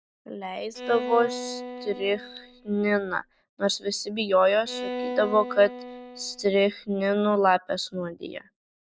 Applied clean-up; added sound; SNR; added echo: none; Bowed string instrument; 10 dB; none.